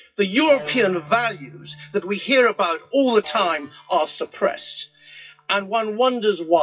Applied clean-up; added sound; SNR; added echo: classical method WPE with log-MMSE.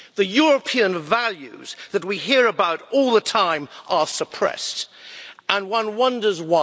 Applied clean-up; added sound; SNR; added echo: none; none; none; none.